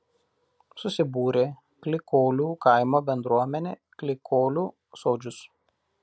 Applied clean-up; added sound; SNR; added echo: none; none; none; none.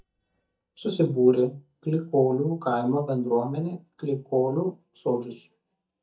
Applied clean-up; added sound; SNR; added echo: neural mask model DeepFilterNet 3.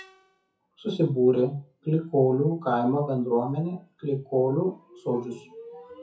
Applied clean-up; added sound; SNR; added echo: classical method WPE with log-MMSE.